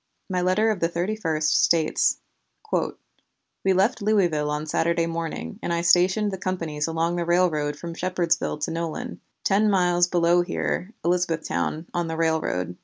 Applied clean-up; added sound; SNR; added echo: none; none; none; none.